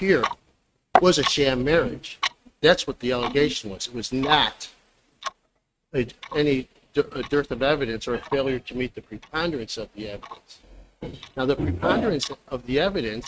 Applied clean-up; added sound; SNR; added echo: neural mask model RNNoise.